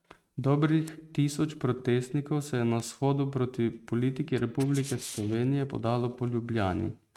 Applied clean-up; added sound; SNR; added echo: neural mask model RNNoise.